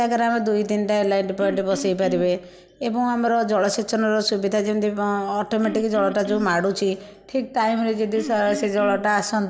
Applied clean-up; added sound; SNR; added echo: none; Cough; 11 dB; none.